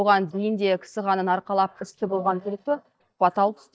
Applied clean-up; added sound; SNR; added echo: neural mask model DeepFilterNet 3.